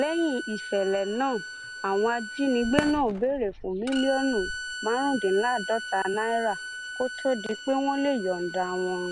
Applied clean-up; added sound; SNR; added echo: none; Bowed string instrument + Fireworks; 9 dB; none.